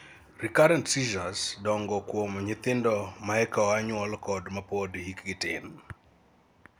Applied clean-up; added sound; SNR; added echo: none; none; none; none.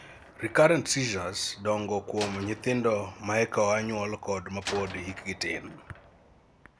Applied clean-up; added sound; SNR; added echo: none; Slam; 17 dB; none.